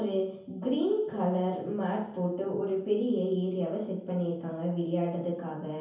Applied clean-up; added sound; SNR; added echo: none; none; none; reverberation time 0.7 s.